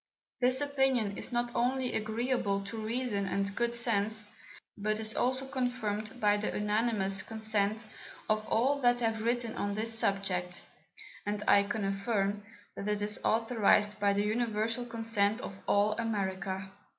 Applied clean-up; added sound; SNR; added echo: none; none; none; none.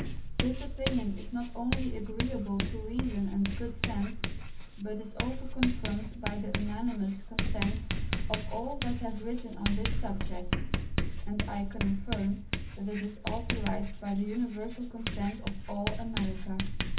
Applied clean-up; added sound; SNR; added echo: none; Writing; -2 dB; reverberation time 0.3 s.